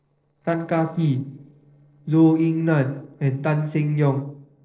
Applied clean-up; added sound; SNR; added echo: neural separator model SepFormer DNS4.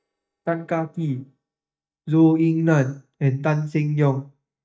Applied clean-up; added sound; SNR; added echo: neural mask model DeepFilterNet 3.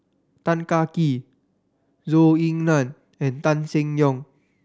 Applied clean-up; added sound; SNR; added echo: none; none; none; none.